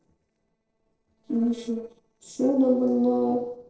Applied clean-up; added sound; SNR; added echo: neural separator model SepFormer DNS4.